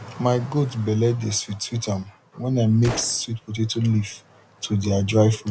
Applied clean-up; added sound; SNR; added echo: none; Gunshot, gunfire; 16 dB; none.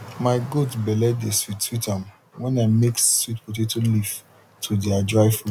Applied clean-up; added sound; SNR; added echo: none; none; none; none.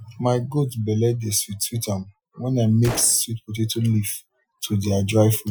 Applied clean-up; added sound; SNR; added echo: classical method Wiener filter.